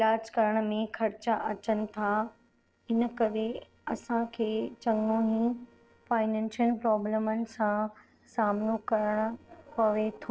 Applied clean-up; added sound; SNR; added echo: neural separator model SepFormer DNS4.